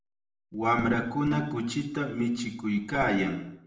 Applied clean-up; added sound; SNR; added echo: neural separator model SepFormer DNS4.